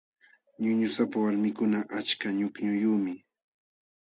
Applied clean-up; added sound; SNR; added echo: none; none; none; none.